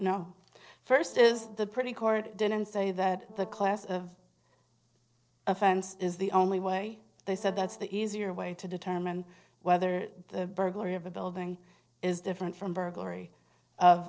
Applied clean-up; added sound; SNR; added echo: neural separator model SepFormer DNS4.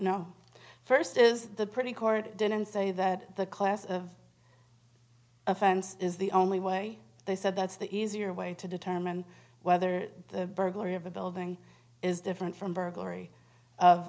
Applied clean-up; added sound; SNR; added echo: none; none; none; none.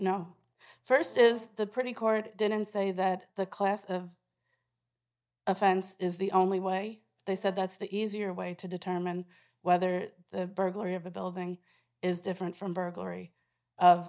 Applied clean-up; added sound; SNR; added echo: neural mask model DeepFilterNet 3.